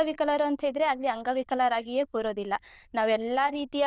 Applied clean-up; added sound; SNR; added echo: neural diffusion model UNIVERSE++.